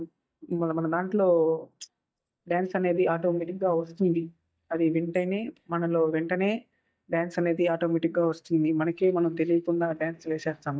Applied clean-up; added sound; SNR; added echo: neural mask model DeepFilterNet 3.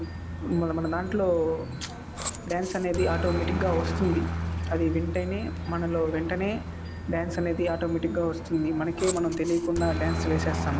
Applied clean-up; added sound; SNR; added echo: none; Aircraft; 4 dB; none.